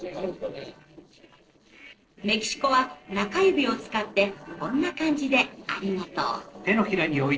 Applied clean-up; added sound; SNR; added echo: neural separator model SepFormer DNS4.